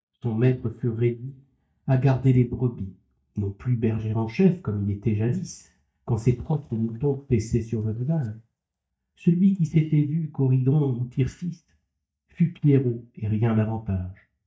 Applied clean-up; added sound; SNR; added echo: neural mask model DeepFilterNet 3.